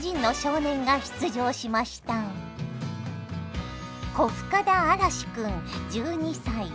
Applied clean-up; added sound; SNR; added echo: none; none; none; none.